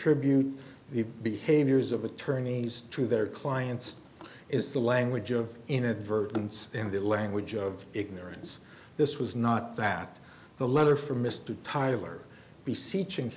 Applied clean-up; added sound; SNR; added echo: none; none; none; none.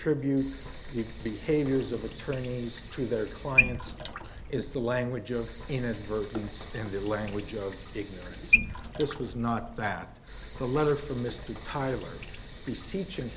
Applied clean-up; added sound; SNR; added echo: none; Sink (filling or washing) / Water tap, faucet; 1 dB; none.